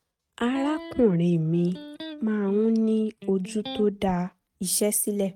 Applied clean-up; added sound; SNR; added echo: neural mask model RNNoise.